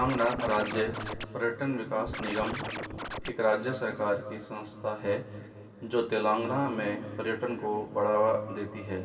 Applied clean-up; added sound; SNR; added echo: none; Scratching (performance technique); 6 dB; reverberation time 2.4 s.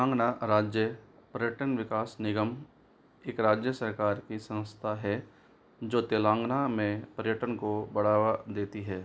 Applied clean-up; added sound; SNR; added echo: none; none; none; none.